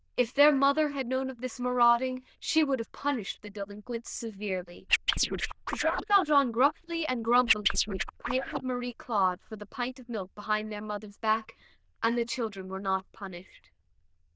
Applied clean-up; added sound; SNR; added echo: neural diffusion model UNIVERSE++.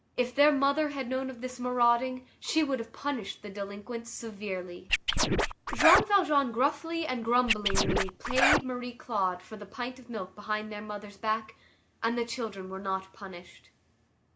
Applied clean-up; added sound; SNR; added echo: none; Scratching (performance technique); -4 dB; none.